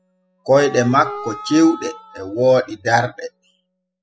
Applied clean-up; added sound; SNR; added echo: classical method spectral subtraction.